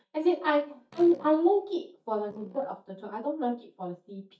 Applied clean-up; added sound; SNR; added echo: neural mask model DeepFilterNet 3.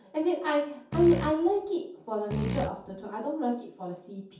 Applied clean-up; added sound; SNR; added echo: none; Fart; 4 dB; reverberation time 0.6 s.